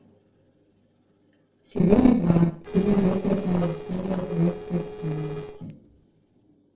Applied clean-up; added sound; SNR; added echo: neural separator model SepFormer DNS4.